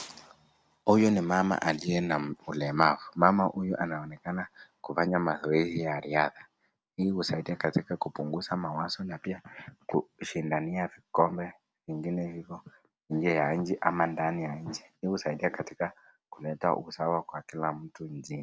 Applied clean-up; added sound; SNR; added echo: none; none; none; none.